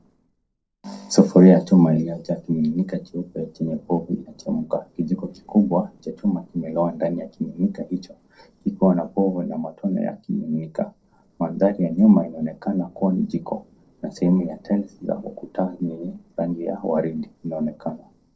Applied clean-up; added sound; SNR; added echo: neural separator model SepFormer DNS4.